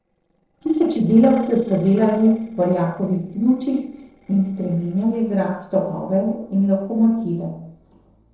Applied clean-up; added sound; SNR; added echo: neural separator model SepFormer DNS4.